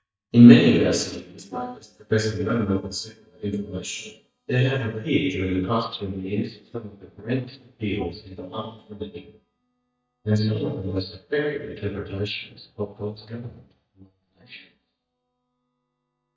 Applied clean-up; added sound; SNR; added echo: neural mask model DeepFilterNet 3.